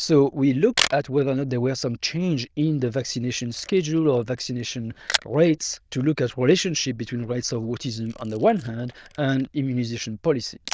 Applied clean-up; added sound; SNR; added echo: neural diffusion model UNIVERSE++.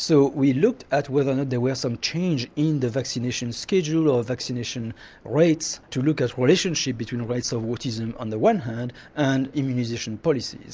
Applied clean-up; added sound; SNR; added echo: none; none; none; none.